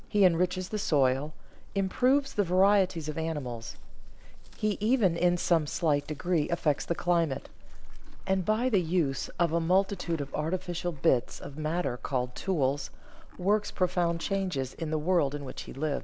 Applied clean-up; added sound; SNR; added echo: none; Livestock, farm animals, working animals; 8 dB; none.